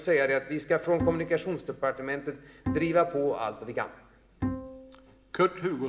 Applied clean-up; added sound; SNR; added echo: none; Bowed string instrument; 8 dB; reverberation time 1.0 s.